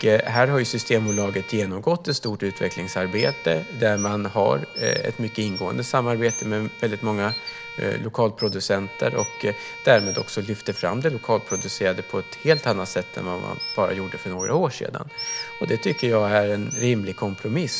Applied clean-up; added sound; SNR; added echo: none; Bowed string instrument + Bird; 12 dB; none.